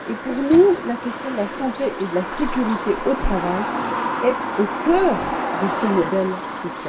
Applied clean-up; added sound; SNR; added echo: none; Bird vocalization, bird call, bird song; 5 dB; reverberation time 0.2 s.